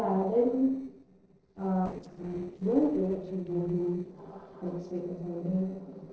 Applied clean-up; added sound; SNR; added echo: neural separator model SepFormer DNS4.